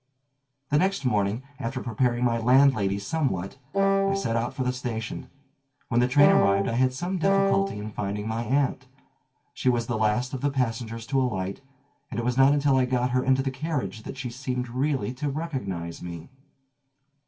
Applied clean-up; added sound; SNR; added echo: none; Wind instrument, woodwind instrument; -1 dB; reverberation time 0.1 s.